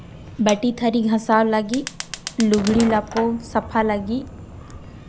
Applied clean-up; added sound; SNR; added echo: none; Fire; 13 dB; none.